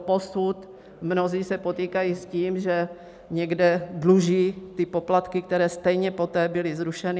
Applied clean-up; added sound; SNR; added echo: none; none; none; none.